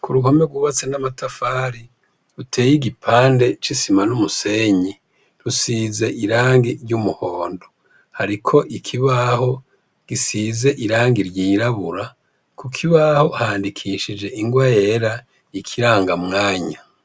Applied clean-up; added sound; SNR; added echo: none; none; none; none.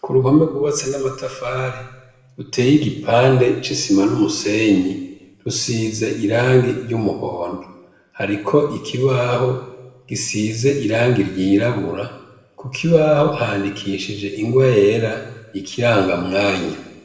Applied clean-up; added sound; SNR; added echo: none; none; none; reverberation time 1.0 s.